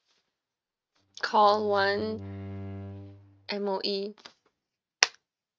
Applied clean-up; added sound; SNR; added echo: neural mask model RNNoise.